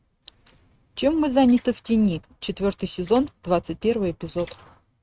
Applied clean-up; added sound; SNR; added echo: neural mask model RNNoise.